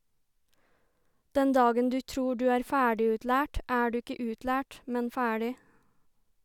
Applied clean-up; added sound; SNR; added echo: none; none; none; none.